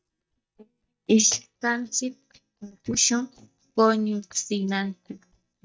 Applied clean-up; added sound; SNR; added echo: neural mask model DeepFilterNet 3.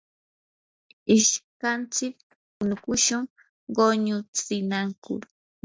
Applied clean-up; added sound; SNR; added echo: none; none; none; none.